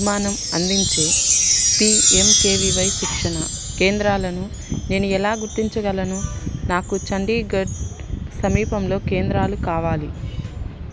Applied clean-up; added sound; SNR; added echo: none; Chime; 1 dB; none.